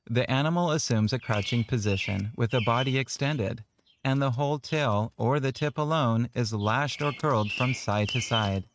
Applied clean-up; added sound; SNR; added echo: neural mask model RNNoise.